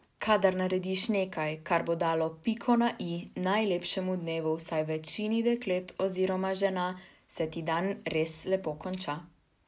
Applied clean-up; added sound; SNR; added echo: none; none; none; none.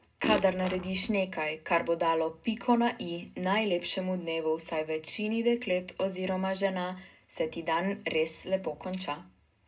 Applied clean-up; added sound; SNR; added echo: none; Fart; 6 dB; reverberation time 0.2 s.